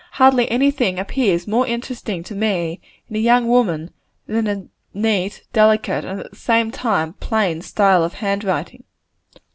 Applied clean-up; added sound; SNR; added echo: none; none; none; none.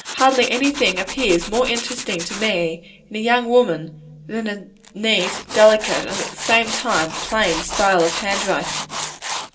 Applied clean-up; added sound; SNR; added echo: none; Tools; 9 dB; reverberation time 0.2 s.